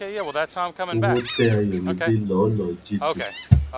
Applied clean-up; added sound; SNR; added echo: none; Gull, seagull; 6 dB; reverberation time 0.2 s.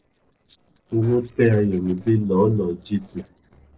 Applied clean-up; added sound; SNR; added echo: neural separator model SepFormer DNS4.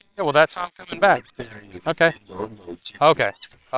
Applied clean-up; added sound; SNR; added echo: neural separator model SepFormer WHAMR!.